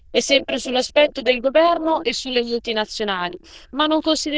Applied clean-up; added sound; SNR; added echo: neural diffusion model UNIVERSE++.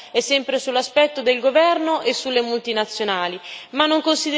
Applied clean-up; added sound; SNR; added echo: none; none; none; none.